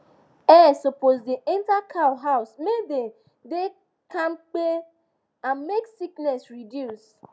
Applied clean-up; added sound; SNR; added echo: none; none; none; none.